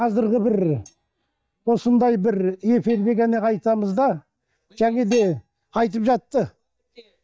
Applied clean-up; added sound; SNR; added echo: neural mask model DeepFilterNet 3.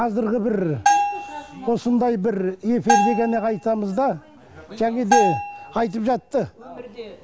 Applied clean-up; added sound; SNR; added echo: none; Bell; 2 dB; none.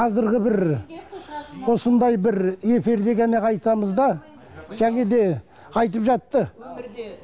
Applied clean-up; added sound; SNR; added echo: none; none; none; none.